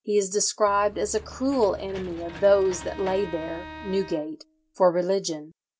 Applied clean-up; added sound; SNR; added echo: none; Engine / Mechanisms + Bowed string instrument; 16 dB; none.